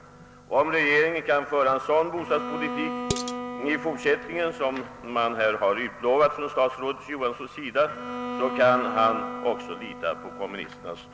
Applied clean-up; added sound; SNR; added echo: none; Bowed string instrument + Dishes, pots, and pans; 11 dB; none.